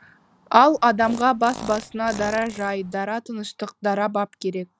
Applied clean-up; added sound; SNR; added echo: none; Fart; 16 dB; none.